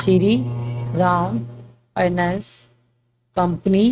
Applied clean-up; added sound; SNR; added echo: neural mask model RNNoise.